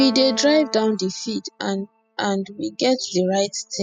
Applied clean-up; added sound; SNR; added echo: classical method spectral subtraction.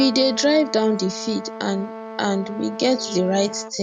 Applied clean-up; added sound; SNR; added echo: none; Trumpet; 12 dB; none.